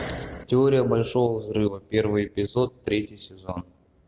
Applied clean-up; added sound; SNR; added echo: none; none; none; none.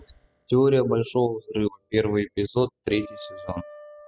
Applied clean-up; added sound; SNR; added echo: classical method spectral subtraction.